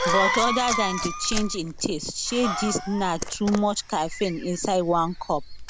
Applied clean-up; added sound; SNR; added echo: none; Liquid + Cough; 4 dB; none.